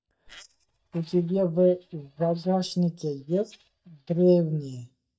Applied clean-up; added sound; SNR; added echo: neural mask model DeepFilterNet 3.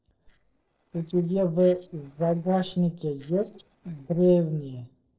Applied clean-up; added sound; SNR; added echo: neural separator model SepFormer DNS4.